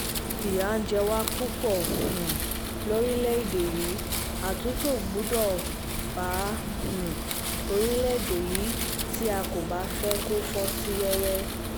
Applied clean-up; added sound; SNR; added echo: none; Wind; 1 dB; none.